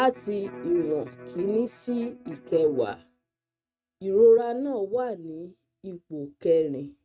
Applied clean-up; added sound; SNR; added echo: neural mask model RNNoise.